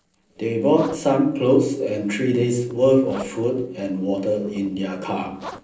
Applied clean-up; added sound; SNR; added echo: neural separator model SepFormer DNS4.